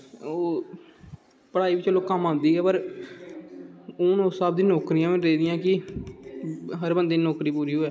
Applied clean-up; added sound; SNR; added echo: none; none; none; none.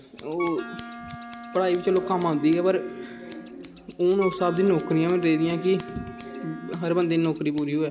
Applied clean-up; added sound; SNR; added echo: none; Wind instrument, woodwind instrument + Scissors; 12 dB; none.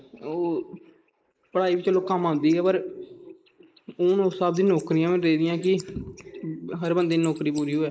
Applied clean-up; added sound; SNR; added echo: neural mask model Resemble Enhance denoiser.